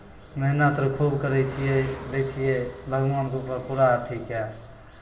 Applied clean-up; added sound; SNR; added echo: none; Car passing by; 19 dB; reverberation time 0.4 s.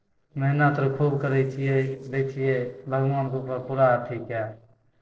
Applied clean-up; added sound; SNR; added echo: neural separator model SepFormer DNS4.